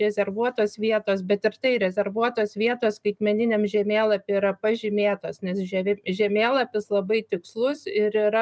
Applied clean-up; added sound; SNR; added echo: none; none; none; none.